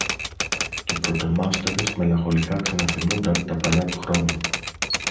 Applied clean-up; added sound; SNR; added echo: none; Typewriter; 4 dB; reverberation time 0.6 s.